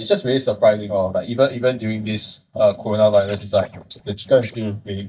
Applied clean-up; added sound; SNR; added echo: neural mask model DeepFilterNet 3.